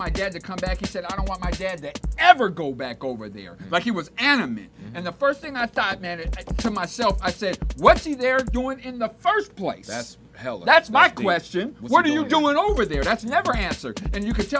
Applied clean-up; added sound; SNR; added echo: none; Drum kit; 10 dB; none.